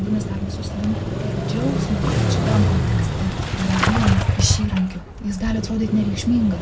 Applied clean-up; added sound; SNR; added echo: none; Engine starting / Motorcycle; -2 dB; reverberation time 0.4 s.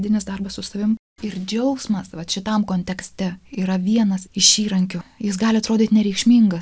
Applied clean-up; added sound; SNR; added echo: none; none; none; none.